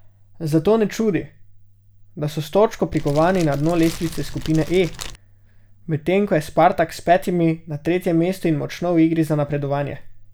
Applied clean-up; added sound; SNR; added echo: none; Fire; 10 dB; none.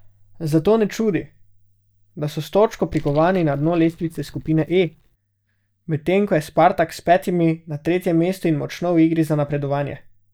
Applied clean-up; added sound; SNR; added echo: neural mask model DeepFilterNet 3.